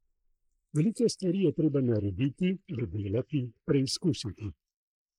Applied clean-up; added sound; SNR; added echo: neural mask model Resemble Enhance denoiser.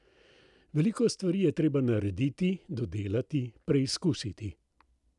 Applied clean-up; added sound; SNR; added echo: none; none; none; none.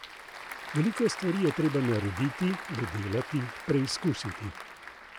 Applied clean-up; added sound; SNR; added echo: none; Applause / Crowd; 10 dB; none.